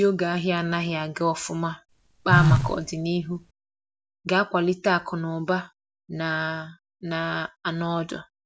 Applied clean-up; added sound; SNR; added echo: none; Telephone; -3 dB; none.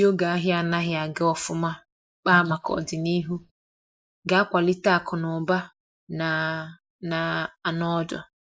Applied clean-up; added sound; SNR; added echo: neural mask model Resemble Enhance denoiser.